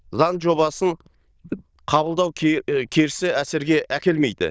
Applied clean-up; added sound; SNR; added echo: neural diffusion model UNIVERSE++.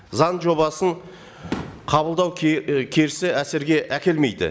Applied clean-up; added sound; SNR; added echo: none; Fireworks; 19 dB; none.